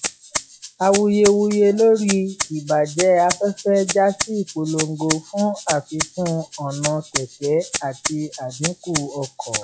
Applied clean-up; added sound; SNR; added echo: classical method log-MMSE.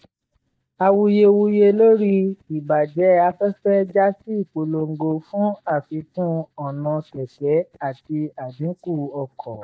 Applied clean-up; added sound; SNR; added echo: neural mask model DeepFilterNet 3.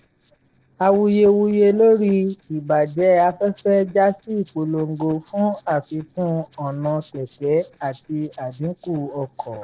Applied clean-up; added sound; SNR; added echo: neural separator model SepFormer DNS4.